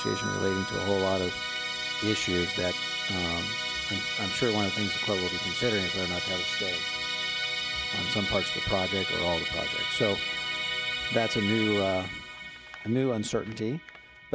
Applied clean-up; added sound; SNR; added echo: none; Musical instrument; 1 dB; none.